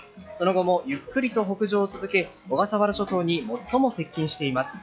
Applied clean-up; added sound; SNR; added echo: classical method log-MMSE.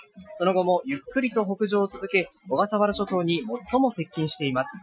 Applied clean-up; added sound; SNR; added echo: classical method Wiener filter.